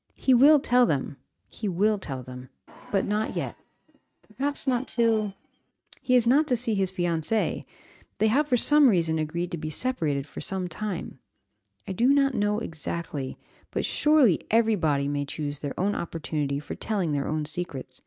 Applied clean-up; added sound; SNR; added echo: neural mask model RNNoise.